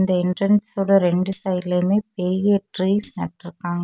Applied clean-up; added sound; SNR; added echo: none; Tambourine; 17 dB; none.